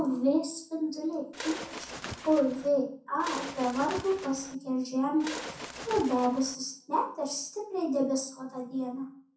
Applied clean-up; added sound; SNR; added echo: none; Bird; 10 dB; reverberation time 0.6 s.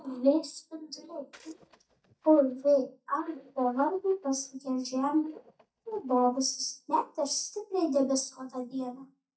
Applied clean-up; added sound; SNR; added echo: neural mask model DeepFilterNet 3.